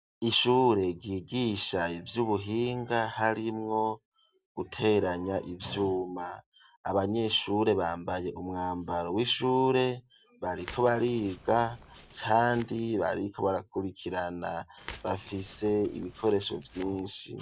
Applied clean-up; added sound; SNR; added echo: none; Crackle; 20 dB; none.